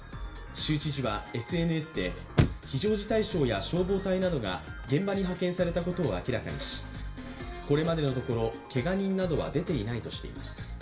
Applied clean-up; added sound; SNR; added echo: none; Chirp, tweet / Slam / Car; 10 dB; reverberation time 0.7 s.